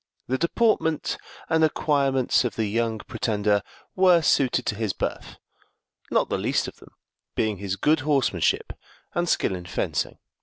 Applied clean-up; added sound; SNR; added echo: none; none; none; none.